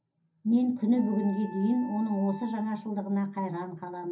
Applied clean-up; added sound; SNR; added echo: none; Wind instrument, woodwind instrument; 19 dB; reverberation time 0.4 s.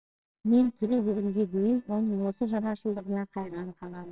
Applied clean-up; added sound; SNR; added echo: neural separator model SepFormer WHAMR!.